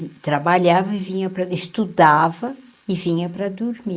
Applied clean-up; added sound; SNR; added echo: neural mask model Resemble Enhance denoiser.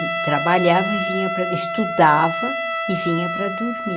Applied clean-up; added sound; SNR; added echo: none; Trumpet; 3 dB; none.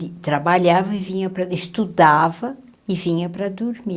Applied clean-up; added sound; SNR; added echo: none; none; none; none.